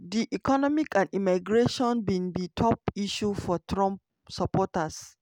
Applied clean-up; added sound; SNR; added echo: none; none; none; none.